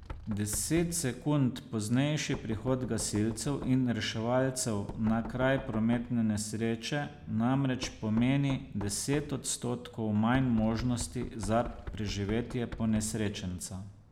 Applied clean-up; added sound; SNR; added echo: none; Knock; 14 dB; none.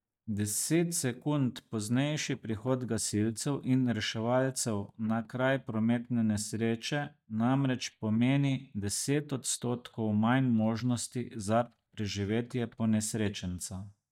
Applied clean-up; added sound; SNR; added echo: neural mask model DeepFilterNet 3.